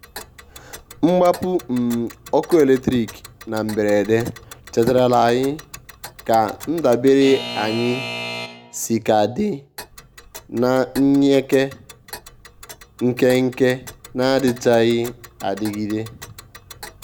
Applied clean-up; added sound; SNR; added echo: none; Alarm / Clock; 17 dB; none.